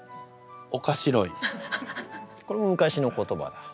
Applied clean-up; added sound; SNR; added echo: none; none; none; none.